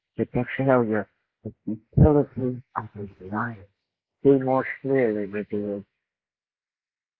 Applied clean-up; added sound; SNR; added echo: neural mask model Resemble Enhance denoiser.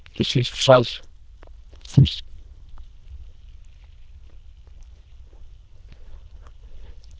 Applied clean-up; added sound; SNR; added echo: neural diffusion model UNIVERSE++.